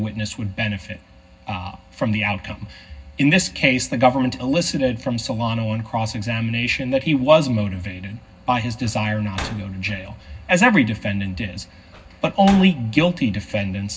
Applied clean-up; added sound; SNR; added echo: none; Slam; 17 dB; reverberation time 0.4 s.